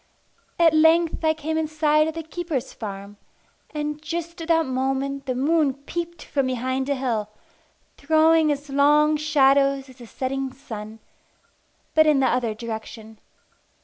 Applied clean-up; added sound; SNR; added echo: none; none; none; none.